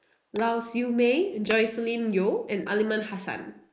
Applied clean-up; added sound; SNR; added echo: neural mask model Resemble Enhance denoiser.